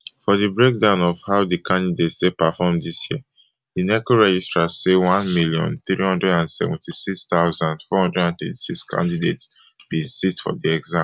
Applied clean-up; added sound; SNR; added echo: none; none; none; none.